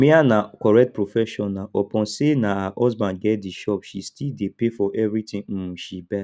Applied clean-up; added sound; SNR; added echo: none; none; none; none.